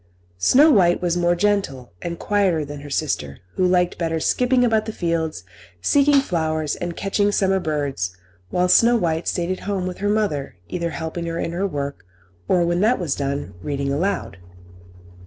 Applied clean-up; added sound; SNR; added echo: none; none; none; none.